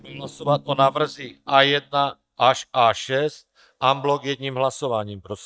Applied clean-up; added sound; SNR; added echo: neural mask model DeepFilterNet 3.